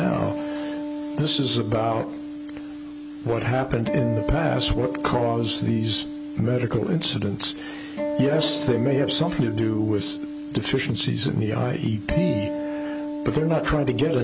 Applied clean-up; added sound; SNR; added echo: none; Acoustic guitar; 6 dB; none.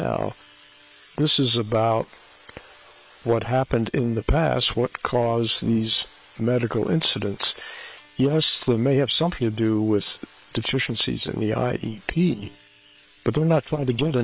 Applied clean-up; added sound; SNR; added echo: neural separator model SepFormer WHAM!.